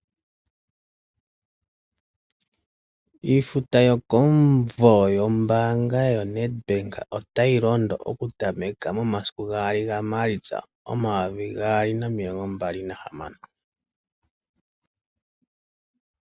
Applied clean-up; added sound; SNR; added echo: none; none; none; none.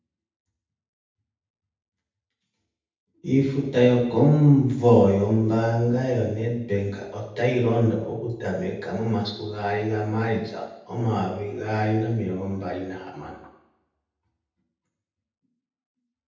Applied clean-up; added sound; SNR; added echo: none; none; none; reverberation time 0.8 s.